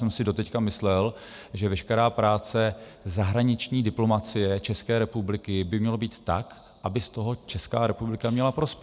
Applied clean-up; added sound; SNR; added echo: none; none; none; none.